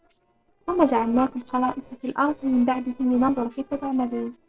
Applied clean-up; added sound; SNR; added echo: neural separator model SepFormer DNS4.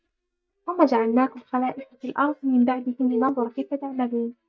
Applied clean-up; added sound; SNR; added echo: neural mask model DeepFilterNet 3.